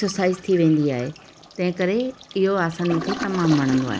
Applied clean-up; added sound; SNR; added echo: none; Toilet flush; 12 dB; none.